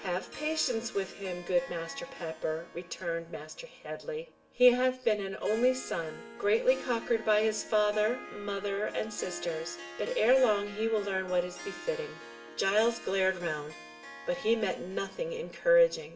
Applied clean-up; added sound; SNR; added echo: none; Harp; 16 dB; reverberation time 0.6 s.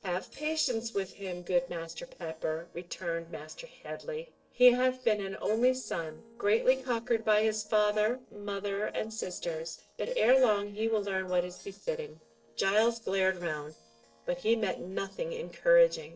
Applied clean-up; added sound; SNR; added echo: neural separator model SepFormer DNS4.